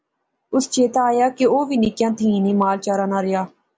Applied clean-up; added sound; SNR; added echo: none; none; none; none.